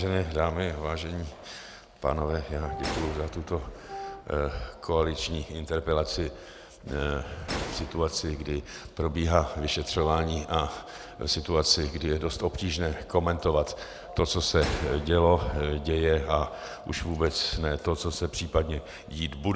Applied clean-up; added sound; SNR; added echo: none; Gunshot, gunfire + Wind instrument, woodwind instrument; 12 dB; none.